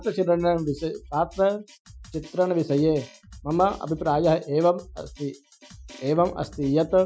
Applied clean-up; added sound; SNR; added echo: classical method Wiener filter.